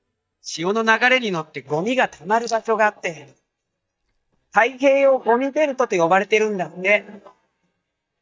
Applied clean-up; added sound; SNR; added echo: neural mask model DeepFilterNet 3.